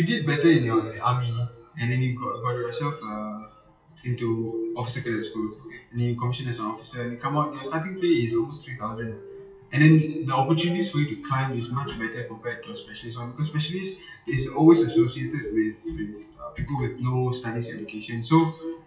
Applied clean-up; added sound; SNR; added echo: classical method WPE with log-MMSE.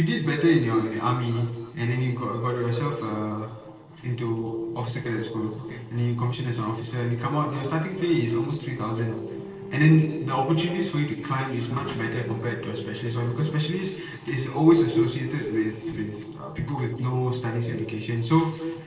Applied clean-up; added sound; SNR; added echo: neural separator model SepFormer DNS4.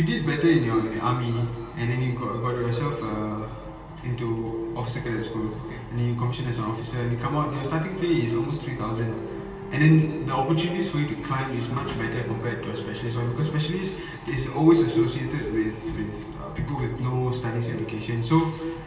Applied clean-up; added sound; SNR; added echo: none; Bowed string instrument; 14 dB; reverberation time 2.5 s.